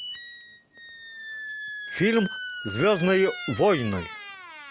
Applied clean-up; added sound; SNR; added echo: none; Squeak; 10 dB; none.